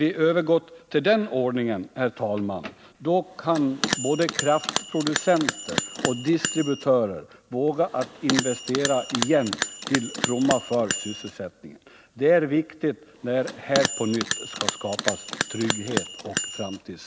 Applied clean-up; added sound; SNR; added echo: none; Bell; 5 dB; none.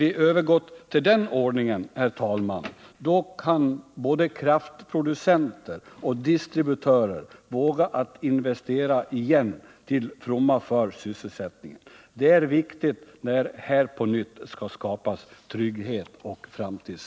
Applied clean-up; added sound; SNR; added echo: none; none; none; none.